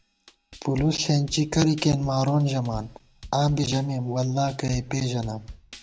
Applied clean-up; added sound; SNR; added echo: none; Drum kit; 19 dB; none.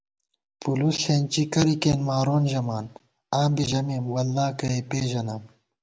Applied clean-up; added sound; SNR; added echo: none; none; none; none.